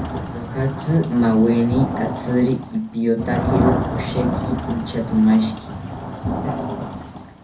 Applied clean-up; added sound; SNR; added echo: none; Thunder / Rain; 4 dB; reverberation time 0.3 s.